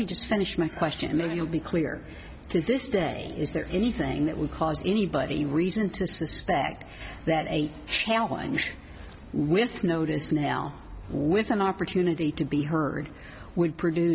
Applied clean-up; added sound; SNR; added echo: none; none; none; none.